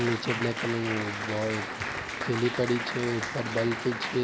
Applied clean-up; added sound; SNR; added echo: none; Applause; 4 dB; none.